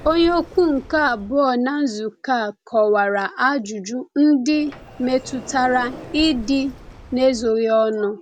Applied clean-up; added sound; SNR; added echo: none; Sliding door; 20 dB; none.